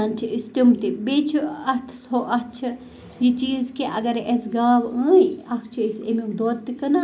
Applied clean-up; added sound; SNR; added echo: none; none; none; none.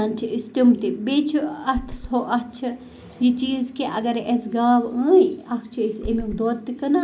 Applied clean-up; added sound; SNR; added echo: none; Run; 11 dB; none.